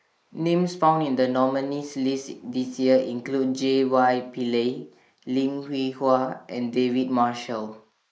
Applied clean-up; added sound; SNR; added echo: neural mask model Resemble Enhance denoiser.